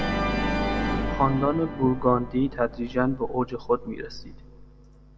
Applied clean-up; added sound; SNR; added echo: none; Organ; 4 dB; reverberation time 1.4 s.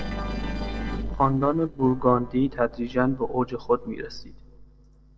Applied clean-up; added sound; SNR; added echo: neural separator model SepFormer DNS4.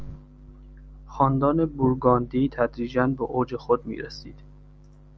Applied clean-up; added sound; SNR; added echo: none; none; none; none.